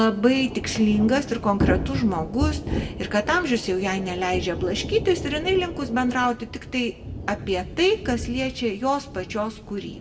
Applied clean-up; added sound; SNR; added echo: none; Thunder / Rain; 7 dB; reverberation time 0.6 s.